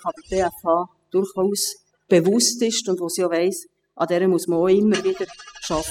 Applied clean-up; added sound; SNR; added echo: classical method spectral subtraction.